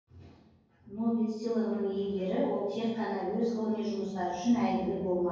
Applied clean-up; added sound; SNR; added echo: none; none; none; reverberation time 1.3 s.